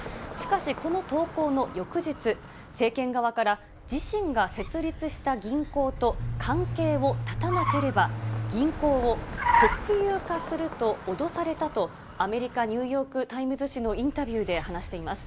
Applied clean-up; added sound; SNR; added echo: none; Car + Bass guitar; 5 dB; none.